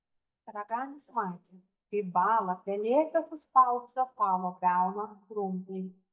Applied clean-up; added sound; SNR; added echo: neural mask model DeepFilterNet 3.